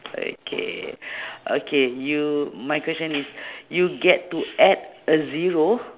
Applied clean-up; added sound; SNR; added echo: none; none; none; none.